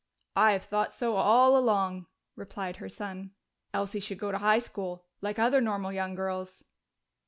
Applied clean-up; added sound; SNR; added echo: none; none; none; none.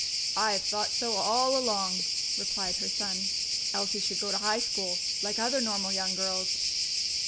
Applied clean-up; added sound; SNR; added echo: none; Cricket; -4 dB; none.